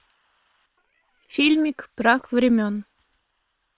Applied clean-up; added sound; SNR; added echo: neural separator model SepFormer WHAM!.